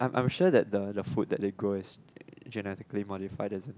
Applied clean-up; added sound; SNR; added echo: none; none; none; none.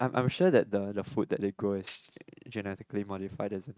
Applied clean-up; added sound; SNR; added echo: neural mask model RNNoise.